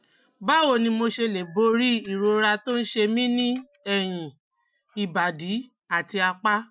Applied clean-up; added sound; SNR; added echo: classical method Wiener filter.